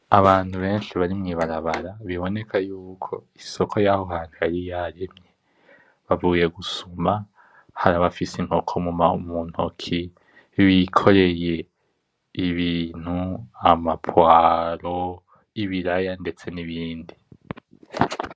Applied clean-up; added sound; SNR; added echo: none; none; none; none.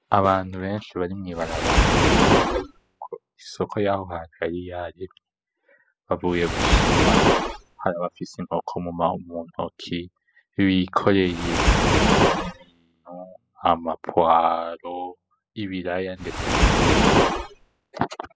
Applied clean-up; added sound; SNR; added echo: classical method spectral subtraction.